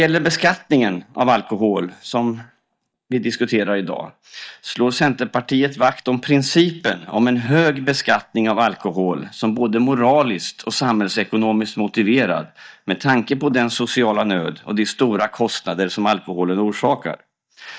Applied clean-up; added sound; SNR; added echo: neural mask model DeepFilterNet 3.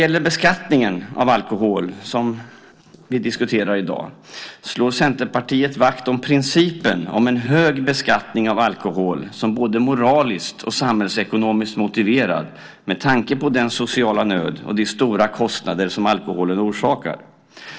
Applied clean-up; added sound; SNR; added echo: neural separator model SepFormer DNS4.